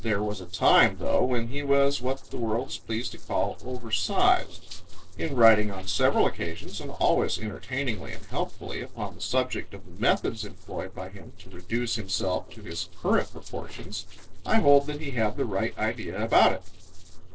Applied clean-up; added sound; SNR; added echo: neural separator model SepFormer DNS4.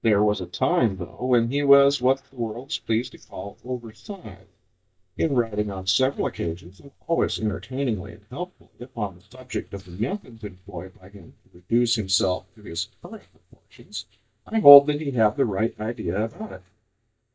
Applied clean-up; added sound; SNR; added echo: neural mask model DeepFilterNet 3.